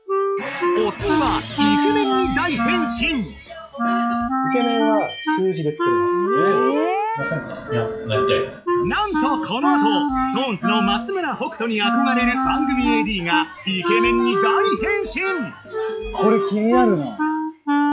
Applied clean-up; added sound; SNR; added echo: classical method log-MMSE.